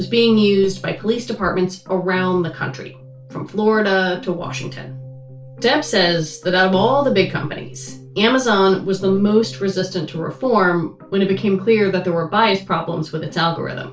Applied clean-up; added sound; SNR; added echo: none; none; none; reverberation time 0.3 s.